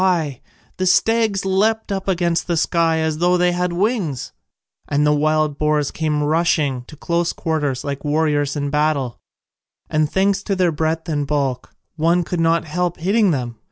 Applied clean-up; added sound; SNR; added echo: none; none; none; none.